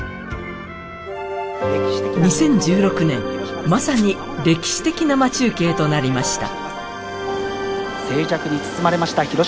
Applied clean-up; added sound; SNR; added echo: none; Trumpet + Glass; 20 dB; none.